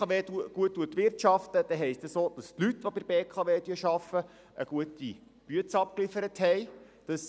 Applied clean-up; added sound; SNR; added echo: none; none; none; none.